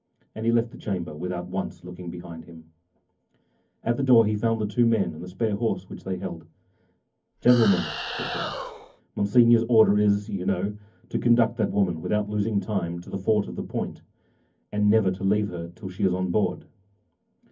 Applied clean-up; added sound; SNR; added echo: none; Animal; 8 dB; reverberation time 0.3 s.